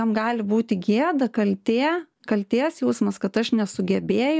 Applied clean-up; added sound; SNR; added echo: none; none; none; none.